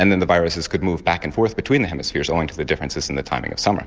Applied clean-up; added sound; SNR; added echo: none; none; none; none.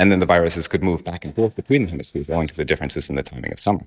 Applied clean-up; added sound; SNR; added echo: neural mask model DeepFilterNet 3.